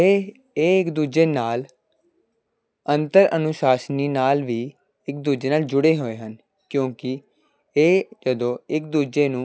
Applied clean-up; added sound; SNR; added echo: none; none; none; none.